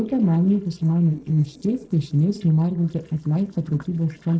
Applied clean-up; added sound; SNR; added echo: neural separator model SepFormer DNS4.